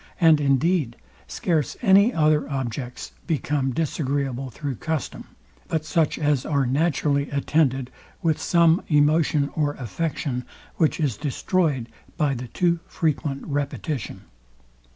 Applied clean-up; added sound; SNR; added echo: none; none; none; none.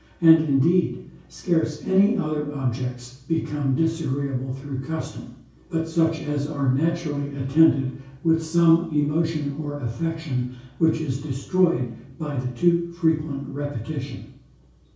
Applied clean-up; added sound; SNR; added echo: none; none; none; reverberation time 0.6 s.